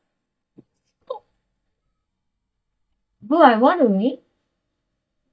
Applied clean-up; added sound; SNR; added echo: neural mask model DeepFilterNet 3.